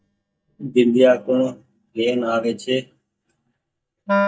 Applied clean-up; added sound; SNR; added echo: neural mask model DeepFilterNet 3.